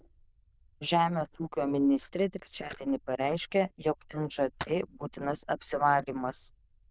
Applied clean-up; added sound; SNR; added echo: neural diffusion model UNIVERSE++.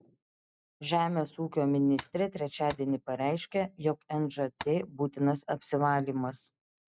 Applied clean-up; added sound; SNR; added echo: neural mask model RNNoise.